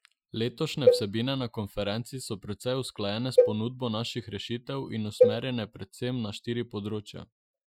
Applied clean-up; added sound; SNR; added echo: classical method Wiener filter.